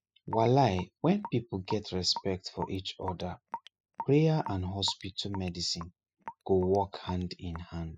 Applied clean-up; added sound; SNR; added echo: classical method spectral subtraction.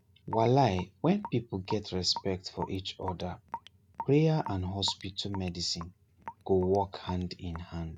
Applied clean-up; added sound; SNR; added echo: none; Raindrop / Drip; 15 dB; none.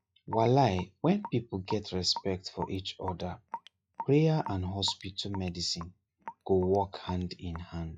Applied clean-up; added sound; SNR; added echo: classical method log-MMSE.